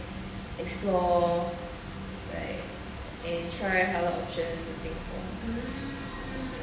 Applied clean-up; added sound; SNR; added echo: none; none; none; reverberation time 0.9 s.